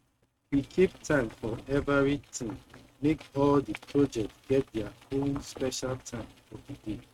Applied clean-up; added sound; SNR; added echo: neural mask model RNNoise.